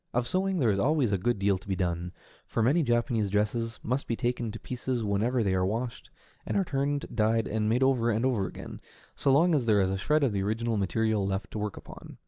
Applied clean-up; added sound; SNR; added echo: none; none; none; none.